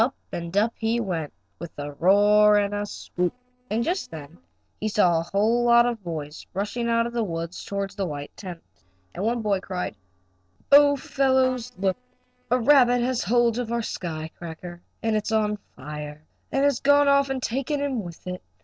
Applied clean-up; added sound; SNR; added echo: neural separator model SepFormer DNS4.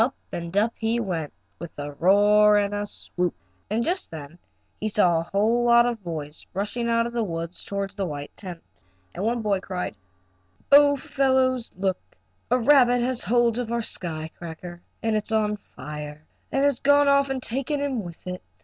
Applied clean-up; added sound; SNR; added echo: none; none; none; none.